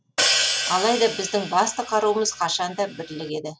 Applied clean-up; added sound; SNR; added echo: none; Hi-hat; 3 dB; none.